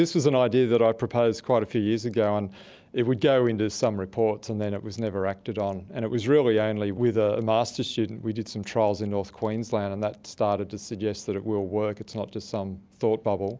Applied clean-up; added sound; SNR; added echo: none; none; none; none.